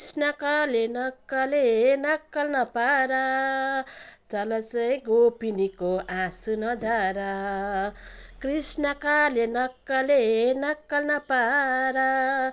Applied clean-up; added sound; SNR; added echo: none; none; none; none.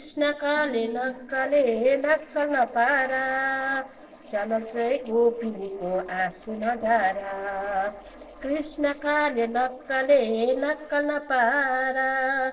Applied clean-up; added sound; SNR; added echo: neural separator model SepFormer DNS4.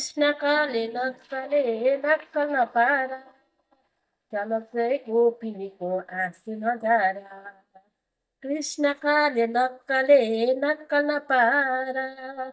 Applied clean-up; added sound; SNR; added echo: neural mask model DeepFilterNet 3.